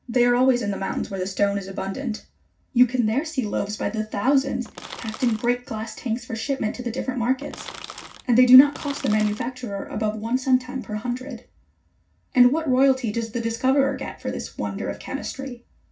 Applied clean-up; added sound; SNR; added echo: none; Crackle; 15 dB; reverberation time 0.4 s.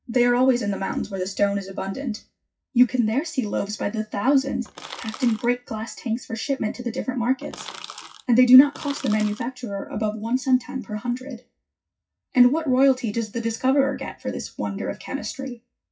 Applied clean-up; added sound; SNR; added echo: classical method WPE with log-MMSE.